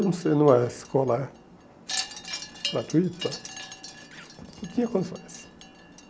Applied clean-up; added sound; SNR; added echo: none; Wind chime; 12 dB; none.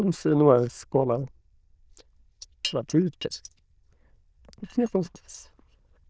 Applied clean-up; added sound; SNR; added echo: neural diffusion model UNIVERSE++.